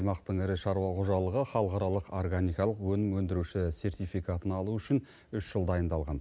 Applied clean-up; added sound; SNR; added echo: none; none; none; none.